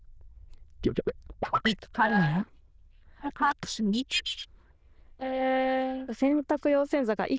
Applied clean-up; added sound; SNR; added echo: neural diffusion model UNIVERSE++.